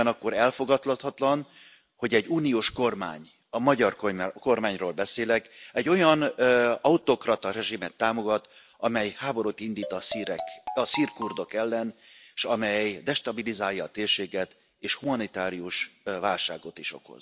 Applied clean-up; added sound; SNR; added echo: none; Marimba, xylophone; 11 dB; none.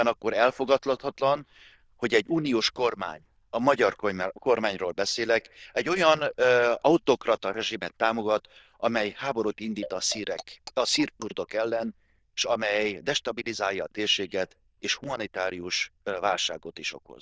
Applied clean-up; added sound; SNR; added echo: neural diffusion model UNIVERSE++.